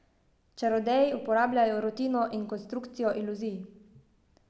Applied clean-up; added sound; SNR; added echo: none; none; none; none.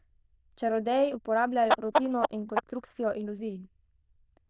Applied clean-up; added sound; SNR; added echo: neural diffusion model UNIVERSE++.